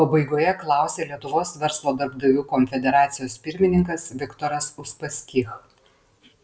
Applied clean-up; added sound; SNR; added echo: none; none; none; none.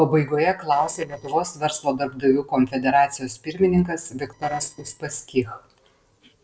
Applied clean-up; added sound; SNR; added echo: neural separator model SepFormer DNS4.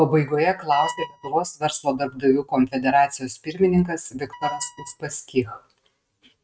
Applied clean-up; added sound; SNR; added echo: neural mask model RNNoise.